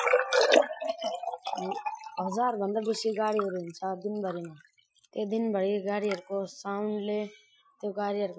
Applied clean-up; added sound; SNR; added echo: classical method Wiener filter.